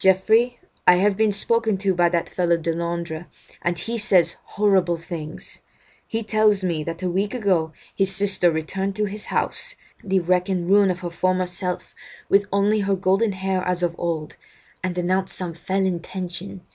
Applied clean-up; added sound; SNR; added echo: none; none; none; none.